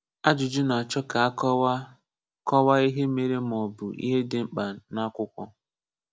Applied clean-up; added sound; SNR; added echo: none; none; none; none.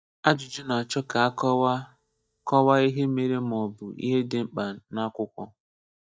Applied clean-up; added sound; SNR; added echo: neural mask model DeepFilterNet 3.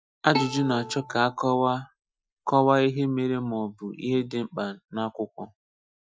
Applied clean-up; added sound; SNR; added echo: classical method Wiener filter.